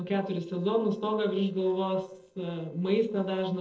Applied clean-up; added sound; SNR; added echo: neural separator model SepFormer DNS4.